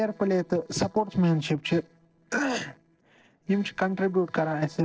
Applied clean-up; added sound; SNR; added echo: neural separator model SepFormer DNS4.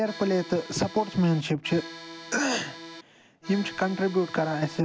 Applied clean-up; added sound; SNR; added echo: none; Accordion; 14 dB; none.